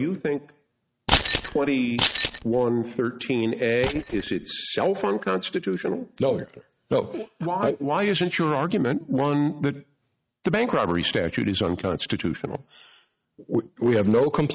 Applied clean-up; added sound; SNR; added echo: neural mask model RNNoise.